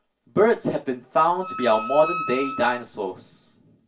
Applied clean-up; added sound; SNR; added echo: none; Wind instrument, woodwind instrument; 10 dB; reverberation time 0.2 s.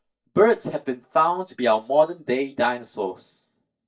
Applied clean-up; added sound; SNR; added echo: neural mask model DeepFilterNet 3.